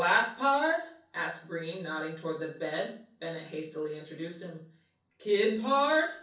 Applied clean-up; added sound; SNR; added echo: none; none; none; reverberation time 0.6 s.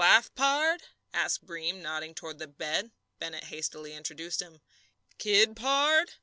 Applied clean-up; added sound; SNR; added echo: none; none; none; none.